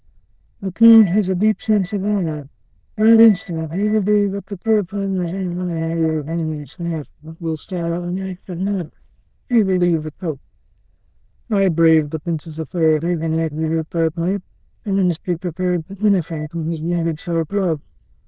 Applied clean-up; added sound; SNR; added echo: neural diffusion model UNIVERSE++.